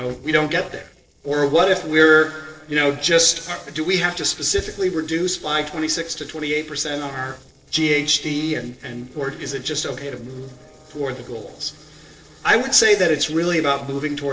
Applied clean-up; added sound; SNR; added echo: neural separator model SepFormer DNS4.